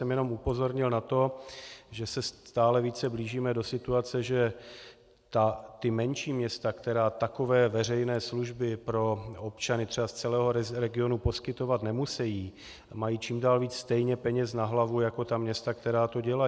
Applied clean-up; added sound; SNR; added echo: none; none; none; none.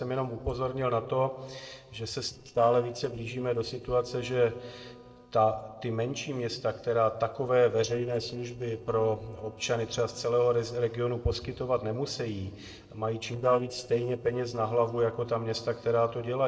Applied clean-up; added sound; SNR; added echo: neural separator model SepFormer DNS4.